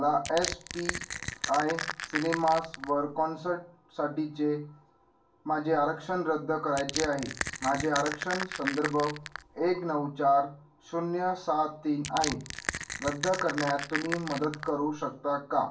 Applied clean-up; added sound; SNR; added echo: none; Crushing; 7 dB; reverberation time 0.3 s.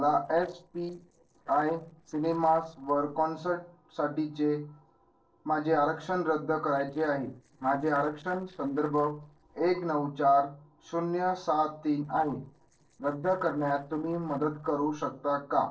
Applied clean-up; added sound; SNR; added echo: neural separator model SepFormer DNS4.